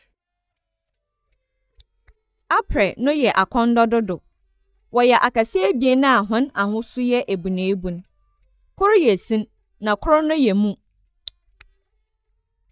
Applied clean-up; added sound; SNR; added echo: neural mask model DeepFilterNet 3.